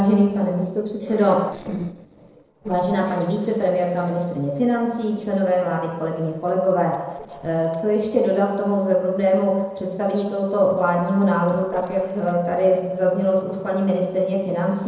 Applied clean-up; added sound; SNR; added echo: neural separator model SepFormer DNS4.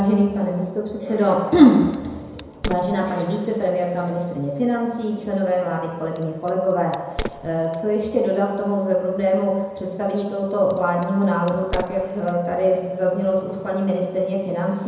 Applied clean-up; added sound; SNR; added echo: none; Crack; 18 dB; reverberation time 1.0 s.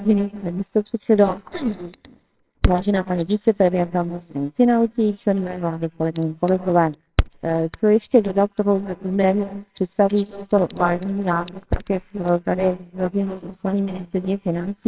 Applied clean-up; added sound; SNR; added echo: neural separator model SepFormer WHAMR!.